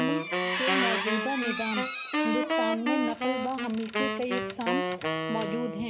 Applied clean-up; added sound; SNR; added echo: none; Squeak + Wind instrument, woodwind instrument; -3 dB; none.